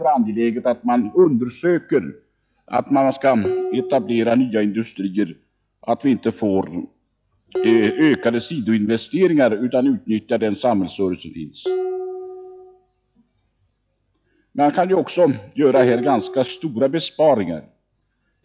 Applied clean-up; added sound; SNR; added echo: classical method log-MMSE.